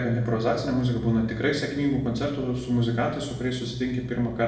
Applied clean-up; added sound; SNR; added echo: none; none; none; reverberation time 0.8 s.